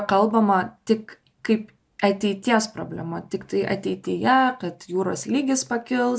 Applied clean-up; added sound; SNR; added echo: none; none; none; none.